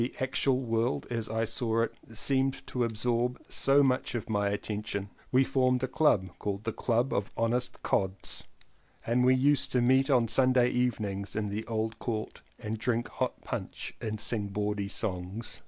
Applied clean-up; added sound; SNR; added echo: none; none; none; none.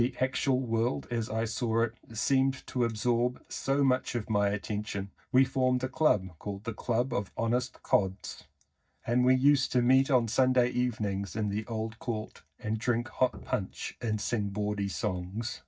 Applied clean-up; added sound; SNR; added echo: neural mask model DeepFilterNet 3.